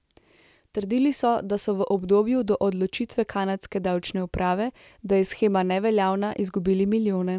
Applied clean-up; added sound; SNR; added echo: none; none; none; none.